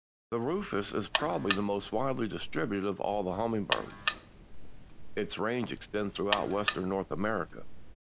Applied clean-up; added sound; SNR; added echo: none; Alarm; -1 dB; none.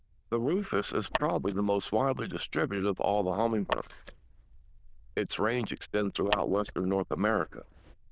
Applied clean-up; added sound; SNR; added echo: neural diffusion model UNIVERSE++.